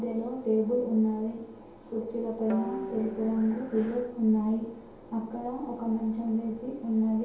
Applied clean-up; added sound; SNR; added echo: none; Guitar; 10 dB; reverberation time 0.7 s.